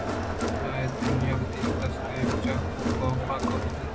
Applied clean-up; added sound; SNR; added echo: none; Crowd; -5 dB; none.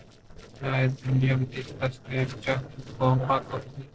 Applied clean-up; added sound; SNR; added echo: neural separator model SepFormer DNS4.